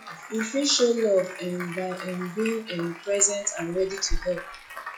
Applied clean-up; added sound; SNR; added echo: classical method log-MMSE.